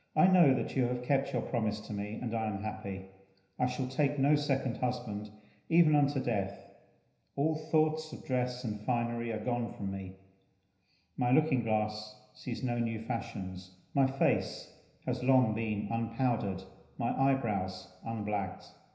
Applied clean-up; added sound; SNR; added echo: none; none; none; reverberation time 0.9 s.